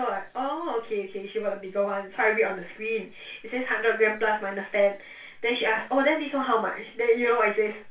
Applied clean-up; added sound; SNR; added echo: none; none; none; reverberation time 0.3 s.